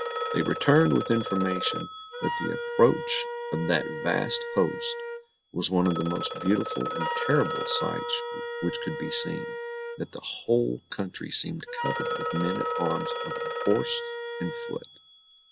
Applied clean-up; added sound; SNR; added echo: none; Telephone + Wind instrument, woodwind instrument; 5 dB; none.